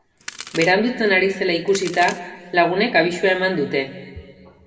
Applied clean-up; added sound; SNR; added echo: none; Crack; 13 dB; reverberation time 1.7 s.